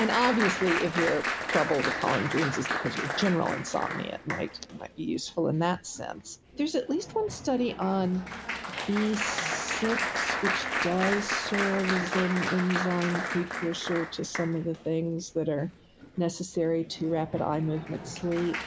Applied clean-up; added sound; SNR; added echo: none; Applause; 4 dB; none.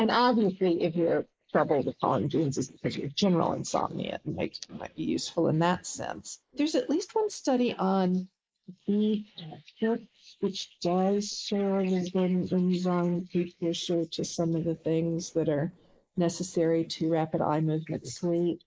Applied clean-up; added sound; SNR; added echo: neural mask model Resemble Enhance denoiser.